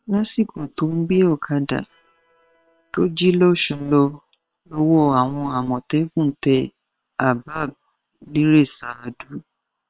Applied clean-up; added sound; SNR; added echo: neural separator model SepFormer WHAM!.